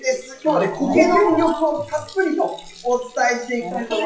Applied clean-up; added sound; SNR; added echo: classical method WPE with log-MMSE.